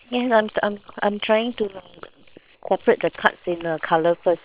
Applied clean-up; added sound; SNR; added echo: neural separator model SepFormer WHAM!.